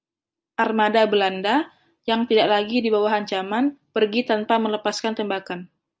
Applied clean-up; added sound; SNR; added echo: none; none; none; none.